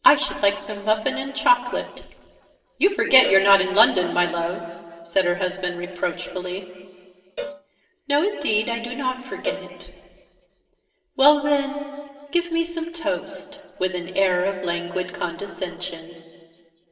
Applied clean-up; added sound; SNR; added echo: neural separator model SepFormer DNS4.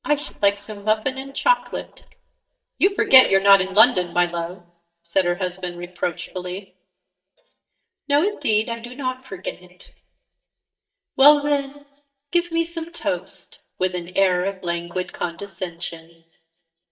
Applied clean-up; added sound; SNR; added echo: neural mask model DeepFilterNet 3.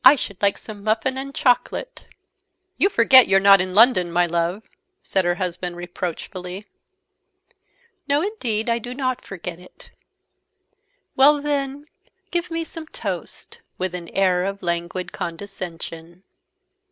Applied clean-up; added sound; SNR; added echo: none; none; none; none.